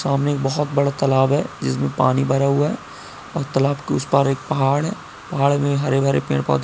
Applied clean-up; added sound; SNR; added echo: none; none; none; none.